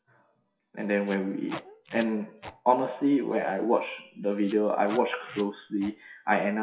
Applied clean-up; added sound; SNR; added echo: classical method WPE with log-MMSE.